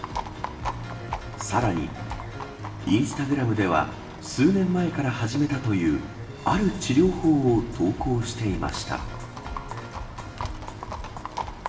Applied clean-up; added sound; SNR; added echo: none; Livestock, farm animals, working animals; 12 dB; reverberation time 0.8 s.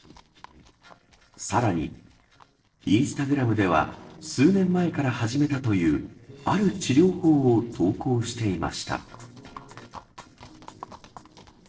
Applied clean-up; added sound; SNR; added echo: neural separator model SepFormer DNS4.